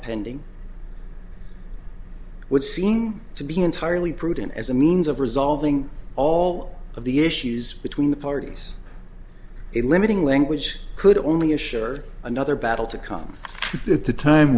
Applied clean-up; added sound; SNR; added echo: none; none; none; none.